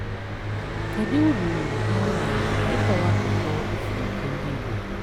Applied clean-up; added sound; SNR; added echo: none; Car passing by; -4 dB; none.